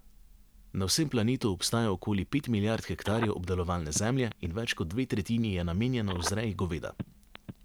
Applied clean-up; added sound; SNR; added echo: none; Telephone; 12 dB; none.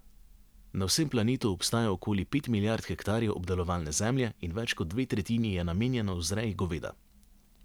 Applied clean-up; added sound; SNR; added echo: none; none; none; none.